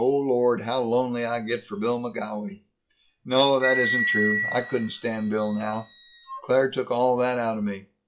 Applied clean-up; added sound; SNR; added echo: classical method log-MMSE.